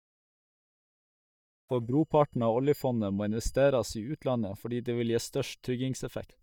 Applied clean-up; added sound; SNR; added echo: neural mask model DeepFilterNet 3.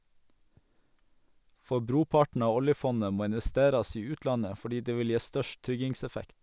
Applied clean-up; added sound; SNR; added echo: none; none; none; none.